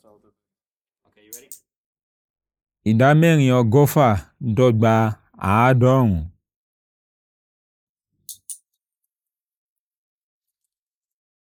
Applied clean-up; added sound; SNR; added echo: neural mask model Resemble Enhance denoiser.